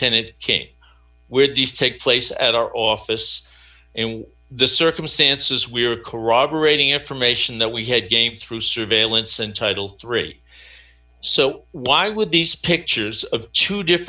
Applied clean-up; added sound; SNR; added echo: none; none; none; none.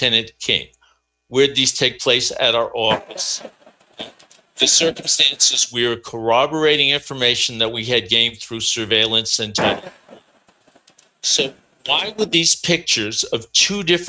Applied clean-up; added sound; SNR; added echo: neural mask model RNNoise.